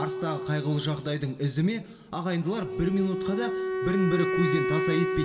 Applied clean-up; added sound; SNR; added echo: none; Wind instrument, woodwind instrument; 3 dB; reverberation time 1.6 s.